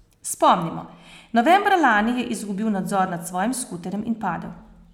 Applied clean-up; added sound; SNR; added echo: none; none; none; none.